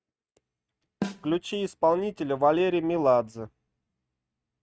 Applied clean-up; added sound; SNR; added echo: neural mask model RNNoise.